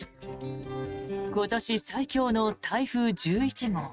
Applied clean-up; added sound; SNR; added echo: neural mask model RNNoise.